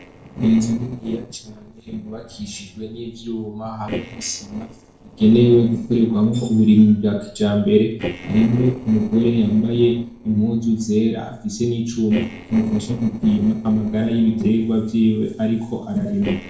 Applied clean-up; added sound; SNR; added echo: neural separator model SepFormer DNS4.